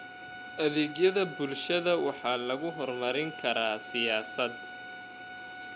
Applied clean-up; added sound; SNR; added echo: none; Bowed string instrument; 12 dB; none.